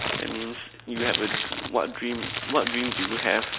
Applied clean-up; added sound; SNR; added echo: none; Crumpling, crinkling; 3 dB; none.